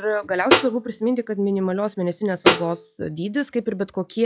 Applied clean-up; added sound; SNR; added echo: classical method log-MMSE.